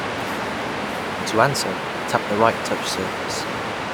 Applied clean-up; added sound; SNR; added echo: none; Waves, surf; 1 dB; none.